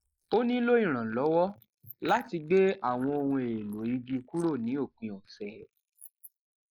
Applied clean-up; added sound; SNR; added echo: neural mask model Resemble Enhance denoiser.